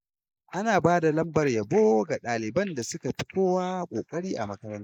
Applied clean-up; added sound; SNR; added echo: neural mask model Resemble Enhance denoiser.